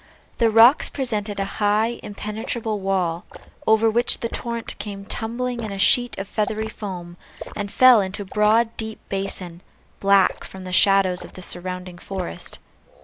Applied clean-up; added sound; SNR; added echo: none; Liquid; 19 dB; none.